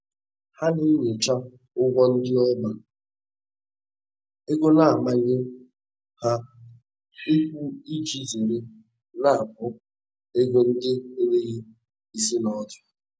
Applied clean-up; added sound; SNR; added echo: none; none; none; none.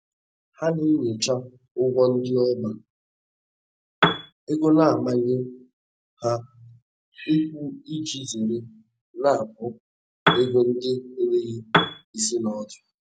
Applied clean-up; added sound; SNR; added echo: none; Piano; -4 dB; none.